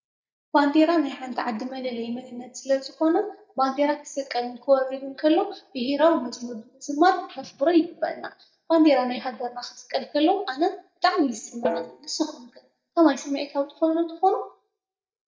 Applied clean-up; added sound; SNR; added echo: neural mask model DeepFilterNet 3.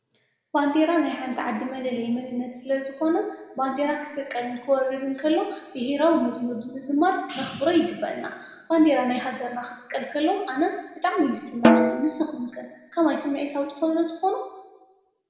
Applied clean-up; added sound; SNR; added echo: none; Snare drum; -2 dB; reverberation time 1.0 s.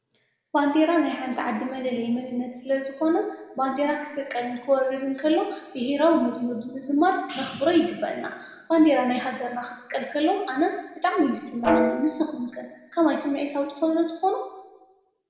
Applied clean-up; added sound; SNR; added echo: neural separator model SepFormer DNS4.